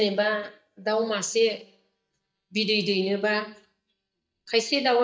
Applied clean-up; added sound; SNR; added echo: neural mask model DeepFilterNet 3.